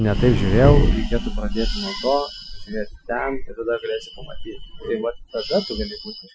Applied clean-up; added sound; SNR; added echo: classical method Wiener filter.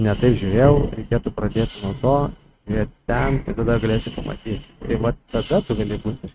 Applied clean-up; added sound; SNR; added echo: neural mask model RNNoise.